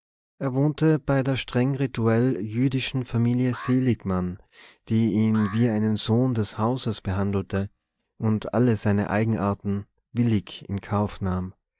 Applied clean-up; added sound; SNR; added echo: neural mask model DeepFilterNet 3.